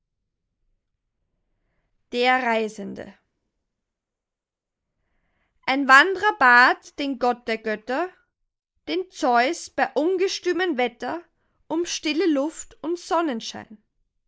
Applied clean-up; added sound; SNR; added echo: neural mask model Resemble Enhance denoiser.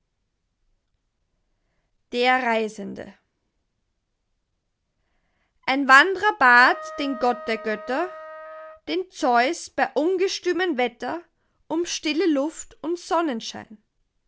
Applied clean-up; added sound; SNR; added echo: none; Trumpet; 14 dB; none.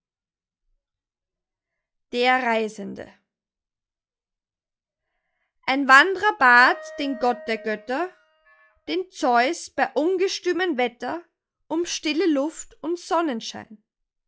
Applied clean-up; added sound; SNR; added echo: classical method log-MMSE.